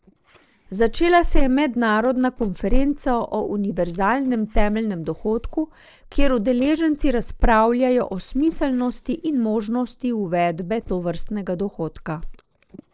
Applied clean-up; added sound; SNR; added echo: neural separator model SepFormer DNS4.